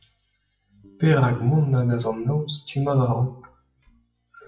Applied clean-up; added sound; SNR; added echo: classical method WPE with log-MMSE.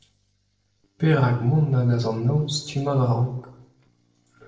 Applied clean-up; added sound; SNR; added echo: neural separator model SepFormer DNS4.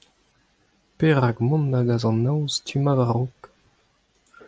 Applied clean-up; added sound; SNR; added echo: none; none; none; none.